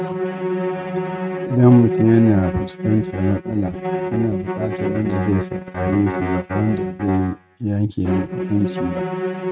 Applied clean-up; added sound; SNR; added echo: neural mask model RNNoise.